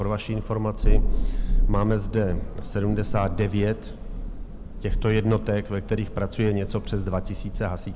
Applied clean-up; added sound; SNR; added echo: none; Thunder; -1 dB; none.